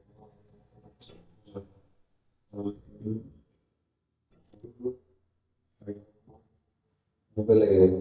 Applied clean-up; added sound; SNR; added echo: neural mask model DeepFilterNet 3.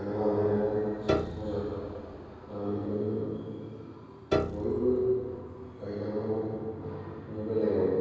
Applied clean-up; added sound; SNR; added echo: none; Piano; 5 dB; reverberation time 2.2 s.